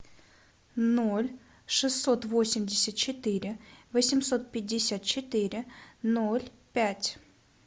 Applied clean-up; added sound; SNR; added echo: none; none; none; none.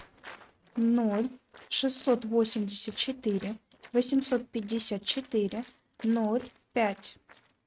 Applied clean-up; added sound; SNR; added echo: neural mask model RNNoise.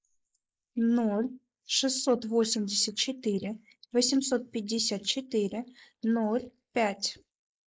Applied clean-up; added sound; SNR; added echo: neural mask model Resemble Enhance denoiser.